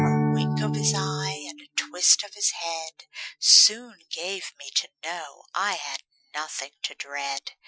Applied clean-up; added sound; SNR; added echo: classical method Wiener filter.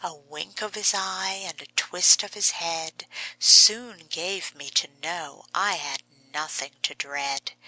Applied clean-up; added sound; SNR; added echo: none; none; none; none.